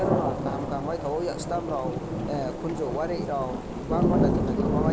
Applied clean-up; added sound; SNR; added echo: none; Thunder / Rain; -4 dB; none.